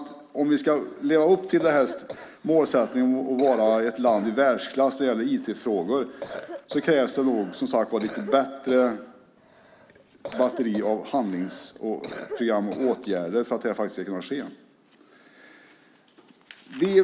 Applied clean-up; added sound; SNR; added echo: none; Cough; 16 dB; none.